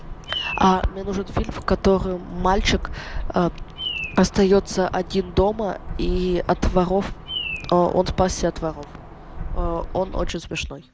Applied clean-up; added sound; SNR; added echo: none; Bird vocalization, bird call, bird song; 8 dB; none.